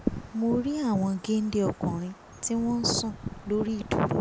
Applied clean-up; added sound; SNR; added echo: none; Wind; 12 dB; none.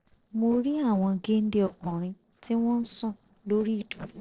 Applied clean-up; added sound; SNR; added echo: neural separator model SepFormer DNS4.